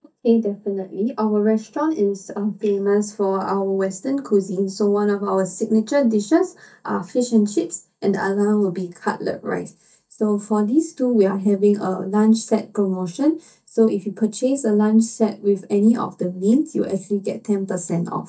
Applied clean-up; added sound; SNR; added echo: neural mask model DeepFilterNet 3.